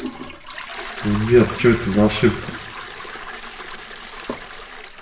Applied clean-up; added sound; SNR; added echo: none; Toilet flush; 11 dB; reverberation time 0.9 s.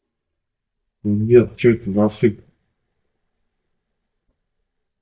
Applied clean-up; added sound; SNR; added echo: neural mask model DeepFilterNet 3.